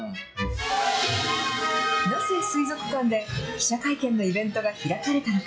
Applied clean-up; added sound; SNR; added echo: classical method log-MMSE.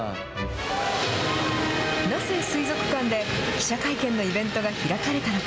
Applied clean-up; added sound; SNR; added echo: none; none; none; none.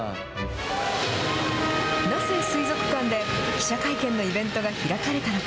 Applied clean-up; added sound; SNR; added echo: none; Wind instrument, woodwind instrument; 6 dB; none.